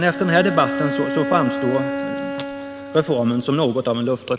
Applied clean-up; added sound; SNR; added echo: none; Bowed string instrument; 6 dB; none.